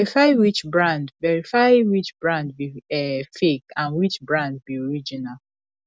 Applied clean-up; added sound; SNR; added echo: none; none; none; none.